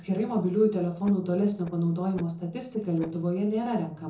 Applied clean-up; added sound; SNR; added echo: neural separator model SepFormer DNS4.